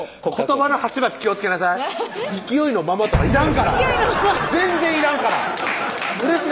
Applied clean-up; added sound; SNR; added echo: none; Explosion; 10 dB; none.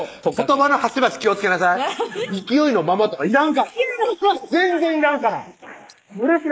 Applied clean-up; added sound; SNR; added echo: neural mask model Resemble Enhance denoiser.